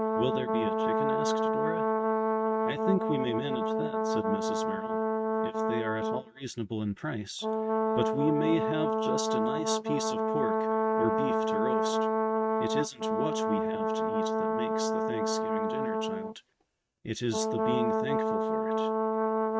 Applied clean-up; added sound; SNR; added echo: neural mask model RNNoise.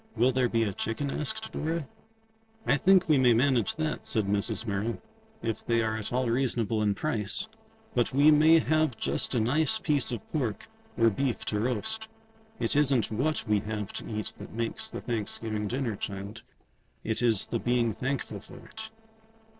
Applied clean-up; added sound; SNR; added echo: neural separator model SepFormer DNS4.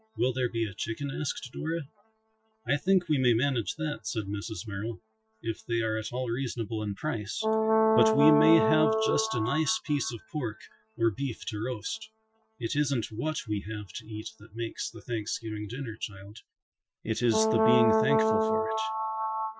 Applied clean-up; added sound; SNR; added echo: classical method Wiener filter.